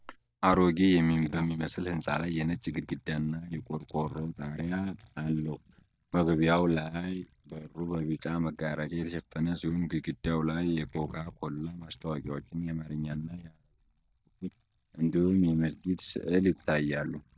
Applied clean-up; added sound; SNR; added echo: neural mask model DeepFilterNet 3.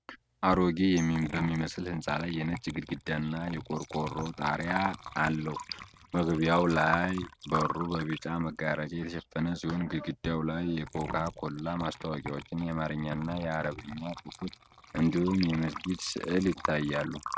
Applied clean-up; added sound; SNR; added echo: neural mask model RNNoise.